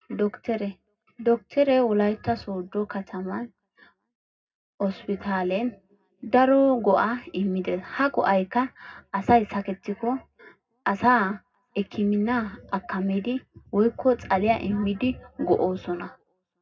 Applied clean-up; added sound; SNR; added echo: none; none; none; reverberation time 0.2 s.